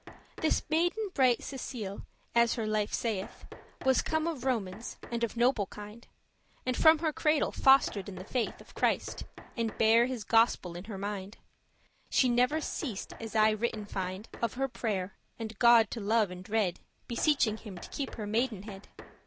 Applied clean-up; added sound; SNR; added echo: none; Knock; 20 dB; none.